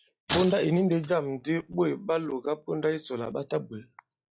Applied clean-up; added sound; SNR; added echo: classical method log-MMSE.